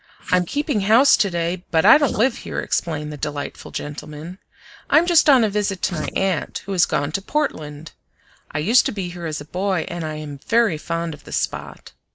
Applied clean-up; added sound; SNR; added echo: neural mask model Resemble Enhance denoiser.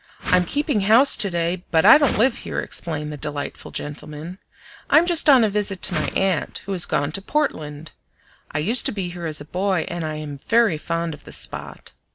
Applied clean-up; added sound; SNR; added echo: none; Whoosh, swoosh, swish; 9 dB; none.